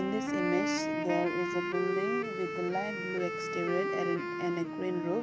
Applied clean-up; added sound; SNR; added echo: none; Wind instrument, woodwind instrument; 0 dB; none.